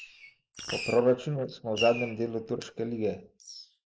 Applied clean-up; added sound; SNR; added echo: neural mask model Resemble Enhance denoiser.